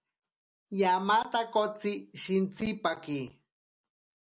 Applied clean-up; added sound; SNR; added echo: none; none; none; none.